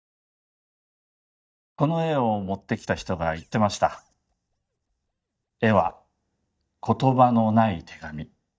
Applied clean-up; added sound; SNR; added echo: neural mask model DeepFilterNet 3.